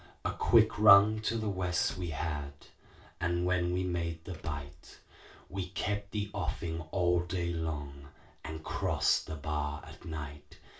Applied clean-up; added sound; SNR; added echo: none; Door / Car; 17 dB; reverberation time 0.3 s.